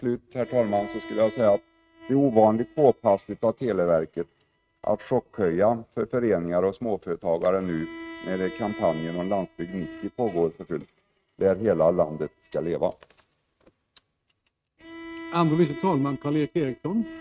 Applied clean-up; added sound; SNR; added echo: neural mask model RNNoise.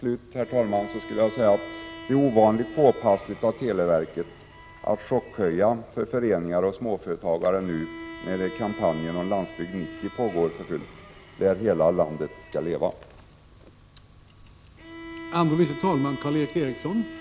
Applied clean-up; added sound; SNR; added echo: none; Bowed string instrument; 17 dB; none.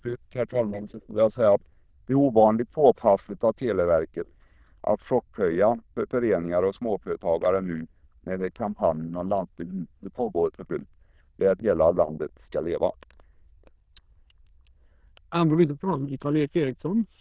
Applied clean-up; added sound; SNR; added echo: neural diffusion model UNIVERSE++.